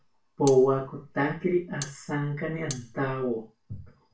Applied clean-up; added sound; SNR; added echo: none; Cutlery, silverware; 17 dB; reverberation time 0.2 s.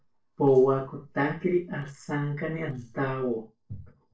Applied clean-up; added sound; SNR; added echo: neural separator model SepFormer DNS4.